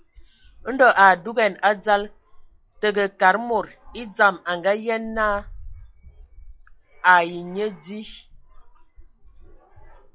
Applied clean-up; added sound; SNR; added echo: classical method log-MMSE.